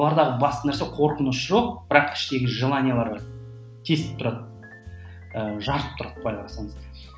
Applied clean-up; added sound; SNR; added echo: none; none; none; none.